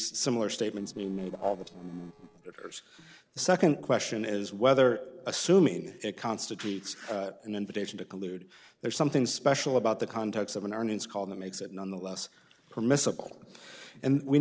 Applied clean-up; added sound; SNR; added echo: neural separator model SepFormer DNS4.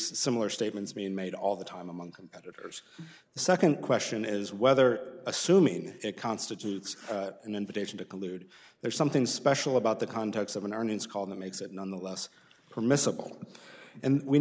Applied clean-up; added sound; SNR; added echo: neural mask model Resemble Enhance denoiser.